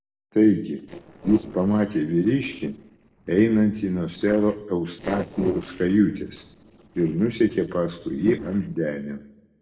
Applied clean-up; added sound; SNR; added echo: neural separator model SepFormer DNS4.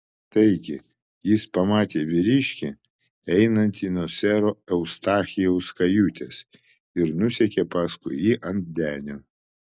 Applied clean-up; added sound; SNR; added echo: none; none; none; none.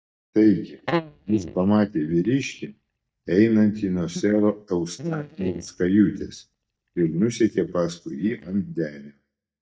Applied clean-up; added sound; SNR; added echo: neural mask model DeepFilterNet 3.